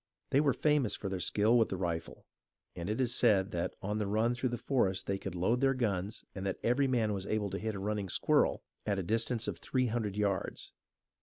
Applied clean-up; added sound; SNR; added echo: none; none; none; none.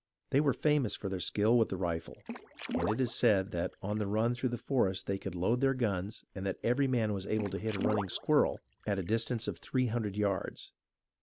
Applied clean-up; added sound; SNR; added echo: none; Water / Splash, splatter; 10 dB; none.